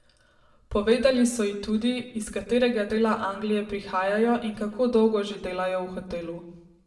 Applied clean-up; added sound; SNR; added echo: none; none; none; reverberation time 0.6 s.